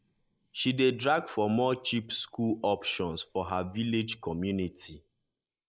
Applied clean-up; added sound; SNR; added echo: neural mask model Resemble Enhance denoiser.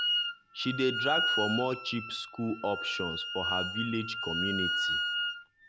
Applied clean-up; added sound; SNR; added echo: none; Wind instrument, woodwind instrument; -1 dB; none.